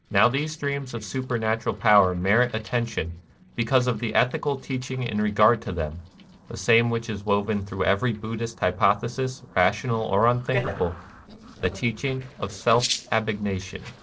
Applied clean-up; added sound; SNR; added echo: neural separator model SepFormer DNS4.